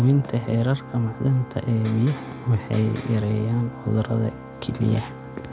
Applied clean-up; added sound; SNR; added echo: none; Organ + Electric guitar; 14 dB; none.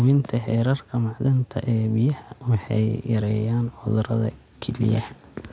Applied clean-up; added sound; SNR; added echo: none; none; none; none.